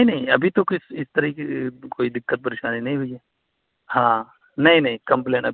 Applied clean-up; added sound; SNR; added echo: none; none; none; none.